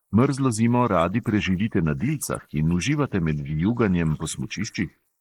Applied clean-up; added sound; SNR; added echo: neural mask model Resemble Enhance denoiser.